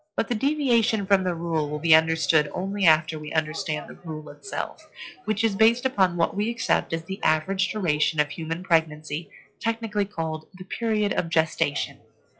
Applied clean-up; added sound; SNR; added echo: classical method log-MMSE.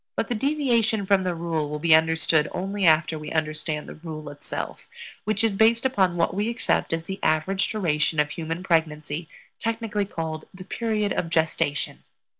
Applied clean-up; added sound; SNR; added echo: none; none; none; none.